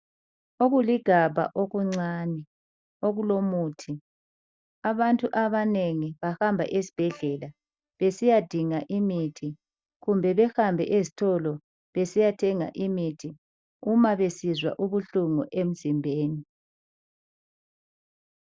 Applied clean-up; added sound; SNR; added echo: neural mask model DeepFilterNet 3.